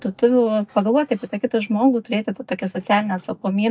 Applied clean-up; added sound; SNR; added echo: neural mask model DeepFilterNet 3.